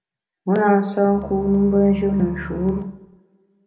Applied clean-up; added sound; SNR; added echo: none; Bowed string instrument; 15 dB; reverberation time 0.7 s.